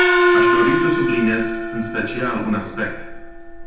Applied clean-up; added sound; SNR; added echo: none; Gong; -4 dB; reverberation time 0.9 s.